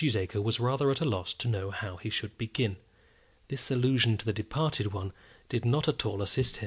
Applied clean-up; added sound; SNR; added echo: none; none; none; none.